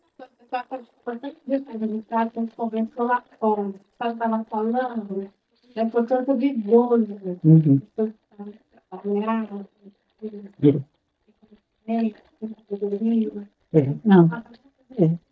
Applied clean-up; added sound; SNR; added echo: neural mask model DeepFilterNet 3.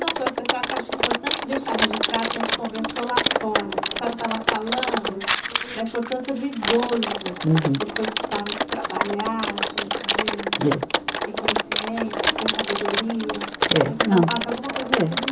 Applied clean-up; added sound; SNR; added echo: none; Typing; -2 dB; reverberation time 0.2 s.